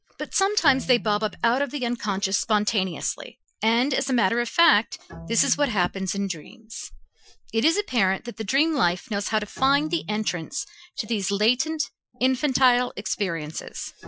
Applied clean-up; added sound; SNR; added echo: classical method Wiener filter.